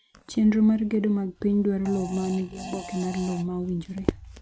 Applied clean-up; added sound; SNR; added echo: none; Fart; 17 dB; none.